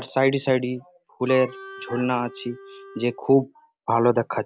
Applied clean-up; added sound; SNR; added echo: none; Wind instrument, woodwind instrument; 16 dB; none.